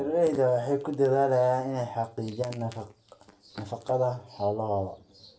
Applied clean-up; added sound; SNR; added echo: none; none; none; reverberation time 0.4 s.